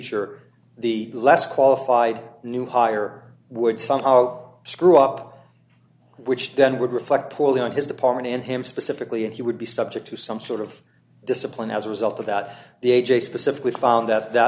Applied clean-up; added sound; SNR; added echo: none; none; none; none.